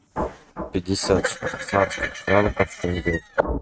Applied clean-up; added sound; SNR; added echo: neural mask model RNNoise.